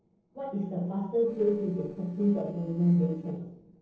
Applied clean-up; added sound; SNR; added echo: neural separator model SepFormer DNS4.